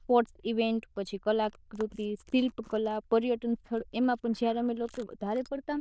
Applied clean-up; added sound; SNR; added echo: neural diffusion model UNIVERSE++.